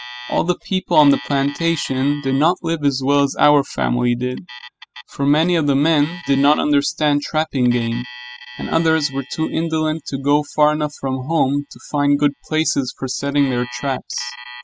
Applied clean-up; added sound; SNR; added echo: classical method spectral subtraction.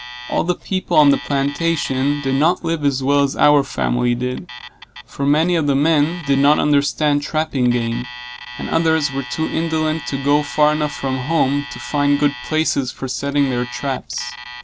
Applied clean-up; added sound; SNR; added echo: none; Alarm; 16 dB; none.